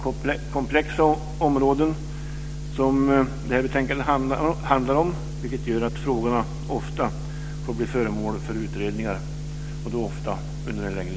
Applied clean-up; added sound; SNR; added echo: none; none; none; none.